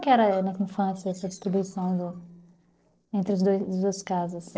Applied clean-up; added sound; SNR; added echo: neural separator model SepFormer DNS4.